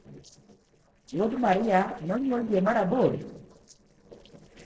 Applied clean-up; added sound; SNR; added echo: neural separator model SepFormer DNS4.